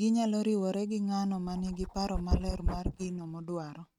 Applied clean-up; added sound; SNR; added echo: neural mask model RNNoise.